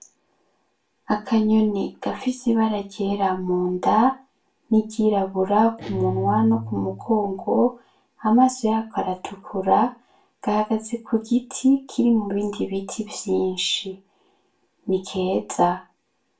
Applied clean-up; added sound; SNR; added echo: none; Guitar; 11 dB; reverberation time 0.2 s.